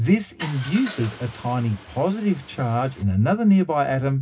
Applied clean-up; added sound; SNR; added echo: none; Car; 17 dB; reverberation time 0.4 s.